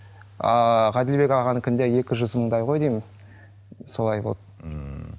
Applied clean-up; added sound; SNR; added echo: none; none; none; none.